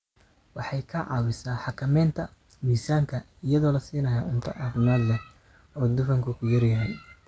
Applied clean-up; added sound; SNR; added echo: none; none; none; none.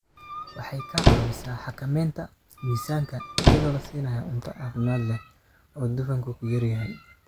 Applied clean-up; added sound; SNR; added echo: none; Squeak; -2 dB; none.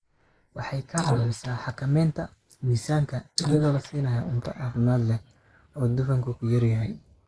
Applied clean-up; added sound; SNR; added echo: neural mask model Resemble Enhance denoiser.